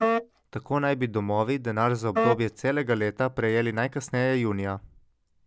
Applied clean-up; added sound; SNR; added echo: none; Wind instrument, woodwind instrument; 2 dB; none.